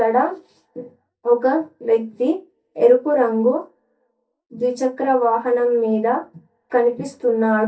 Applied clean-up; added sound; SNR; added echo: none; none; none; reverberation time 0.3 s.